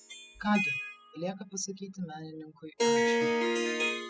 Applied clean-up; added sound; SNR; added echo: classical method spectral subtraction.